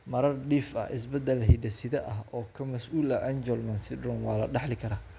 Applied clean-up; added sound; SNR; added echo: none; none; none; none.